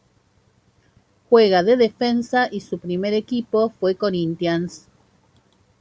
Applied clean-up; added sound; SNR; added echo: none; none; none; none.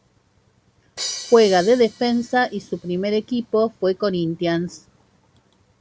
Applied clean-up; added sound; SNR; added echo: none; Crash cymbal; 15 dB; none.